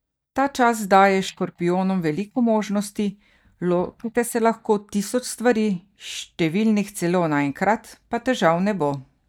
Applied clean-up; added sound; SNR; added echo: neural mask model DeepFilterNet 3.